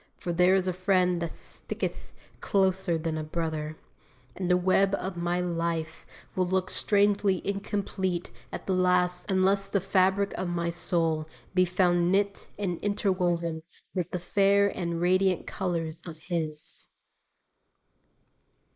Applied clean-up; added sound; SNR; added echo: neural mask model Resemble Enhance denoiser.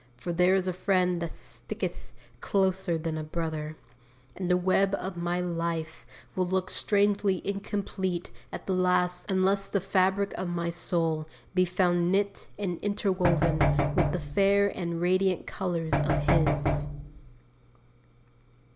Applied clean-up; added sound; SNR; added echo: none; Knock; -1 dB; none.